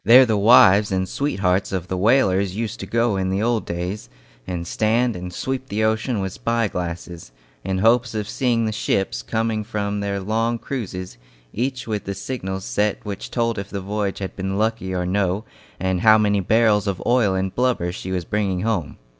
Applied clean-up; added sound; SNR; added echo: none; none; none; none.